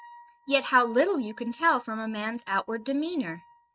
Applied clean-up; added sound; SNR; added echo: neural mask model RNNoise.